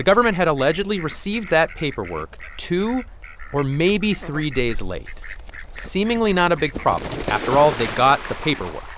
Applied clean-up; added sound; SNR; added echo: none; Fowl; 10 dB; none.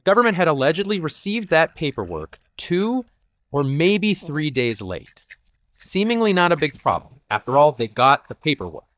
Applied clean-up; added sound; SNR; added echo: neural mask model DeepFilterNet 3.